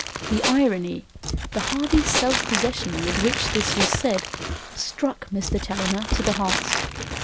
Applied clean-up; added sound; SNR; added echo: none; Crumpling, crinkling + Tools; 1 dB; none.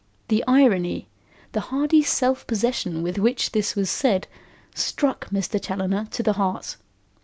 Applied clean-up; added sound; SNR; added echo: none; none; none; none.